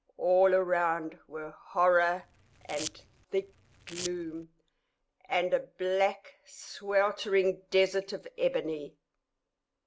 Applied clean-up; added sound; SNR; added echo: none; Domestic sounds, home sounds; 13 dB; none.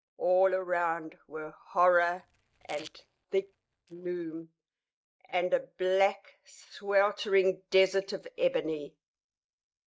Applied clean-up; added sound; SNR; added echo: neural mask model DeepFilterNet 3.